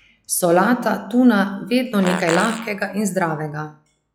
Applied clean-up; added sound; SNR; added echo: classical method log-MMSE.